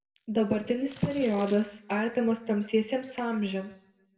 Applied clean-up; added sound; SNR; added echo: none; Crumpling, crinkling; 19 dB; reverberation time 0.6 s.